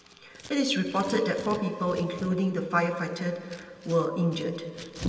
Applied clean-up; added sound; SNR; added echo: none; Scissors; 15 dB; reverberation time 2.9 s.